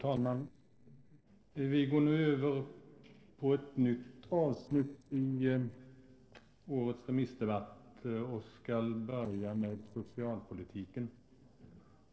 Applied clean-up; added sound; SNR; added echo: neural separator model SepFormer DNS4.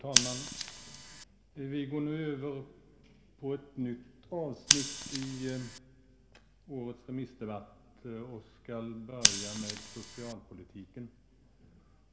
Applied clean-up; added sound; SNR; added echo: none; Scissors; -3 dB; reverberation time 2.8 s.